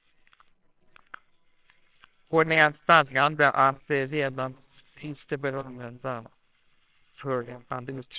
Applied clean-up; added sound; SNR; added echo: neural separator model SepFormer WHAMR!.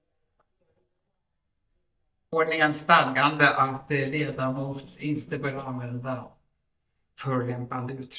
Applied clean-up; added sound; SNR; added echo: neural mask model DeepFilterNet 3.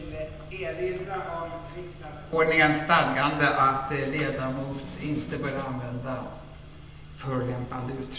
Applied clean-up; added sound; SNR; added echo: none; Snare drum; 17 dB; reverberation time 0.9 s.